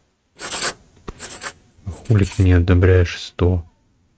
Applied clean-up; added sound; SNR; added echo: neural mask model RNNoise.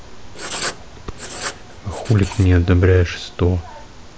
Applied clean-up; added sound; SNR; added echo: none; Writing; 13 dB; none.